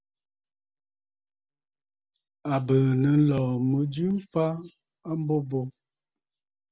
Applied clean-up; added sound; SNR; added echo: none; none; none; none.